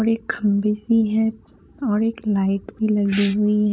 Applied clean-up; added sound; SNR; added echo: none; none; none; none.